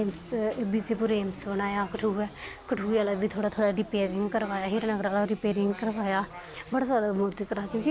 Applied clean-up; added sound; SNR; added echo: none; none; none; none.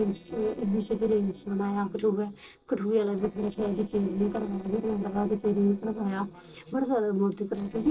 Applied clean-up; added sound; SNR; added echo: neural separator model SepFormer DNS4.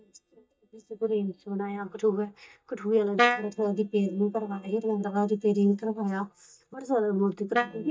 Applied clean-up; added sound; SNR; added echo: neural mask model DeepFilterNet 3.